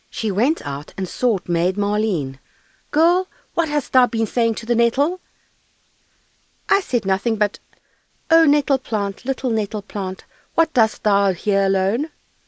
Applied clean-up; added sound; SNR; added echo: none; none; none; none.